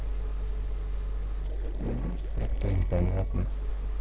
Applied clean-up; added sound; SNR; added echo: neural separator model SepFormer DNS4.